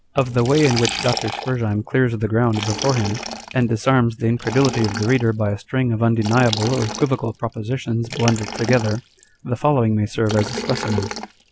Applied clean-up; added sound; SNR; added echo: none; Liquid; 10 dB; none.